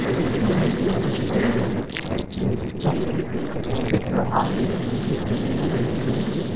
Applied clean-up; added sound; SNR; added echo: neural separator model SepFormer DNS4.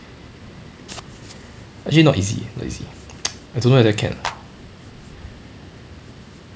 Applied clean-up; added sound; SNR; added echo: none; Clapping; 9 dB; none.